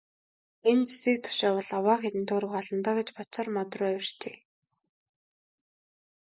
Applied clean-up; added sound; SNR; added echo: none; none; none; none.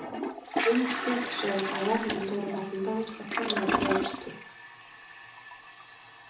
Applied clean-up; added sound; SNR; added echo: none; Toilet flush; 1 dB; reverberation time 0.6 s.